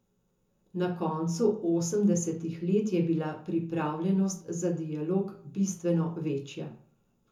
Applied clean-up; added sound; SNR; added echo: none; none; none; reverberation time 0.6 s.